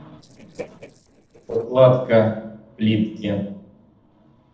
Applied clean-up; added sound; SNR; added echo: neural separator model SepFormer DNS4.